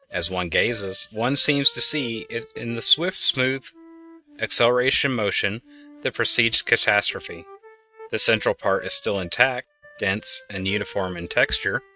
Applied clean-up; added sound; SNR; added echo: neural mask model RNNoise.